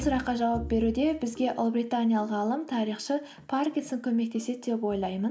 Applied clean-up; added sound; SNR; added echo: none; none; none; none.